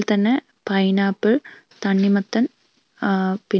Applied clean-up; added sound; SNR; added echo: none; none; none; none.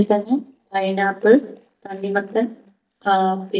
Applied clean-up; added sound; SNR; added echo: neural mask model DeepFilterNet 3.